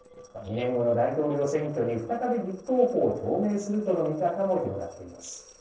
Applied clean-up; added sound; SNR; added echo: neural separator model SepFormer DNS4.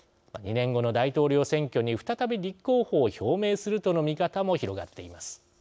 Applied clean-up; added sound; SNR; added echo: none; none; none; none.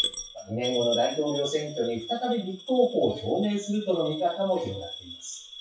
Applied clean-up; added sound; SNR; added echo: classical method WPE with log-MMSE.